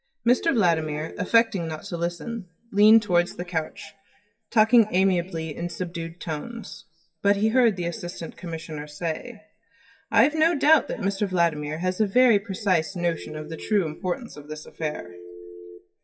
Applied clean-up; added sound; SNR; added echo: classical method WPE with log-MMSE.